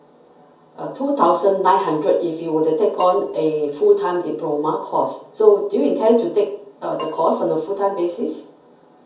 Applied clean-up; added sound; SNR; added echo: none; Keyboard (musical); 20 dB; reverberation time 0.6 s.